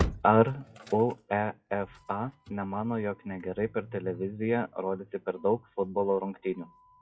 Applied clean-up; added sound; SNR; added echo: classical method WPE with log-MMSE.